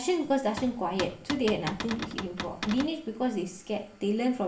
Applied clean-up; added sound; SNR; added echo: none; Cupboard open or close / Door; 8 dB; reverberation time 0.5 s.